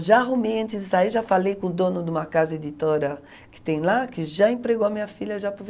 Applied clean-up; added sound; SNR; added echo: none; none; none; none.